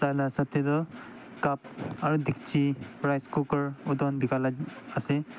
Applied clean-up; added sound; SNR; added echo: none; none; none; none.